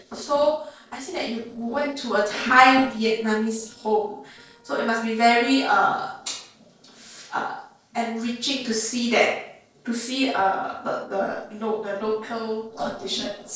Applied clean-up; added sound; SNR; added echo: neural separator model SepFormer DNS4.